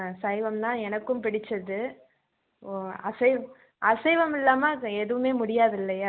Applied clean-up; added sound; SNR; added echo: none; none; none; none.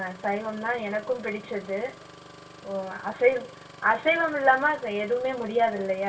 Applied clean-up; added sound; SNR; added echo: none; Engine starting; 20 dB; reverberation time 0.1 s.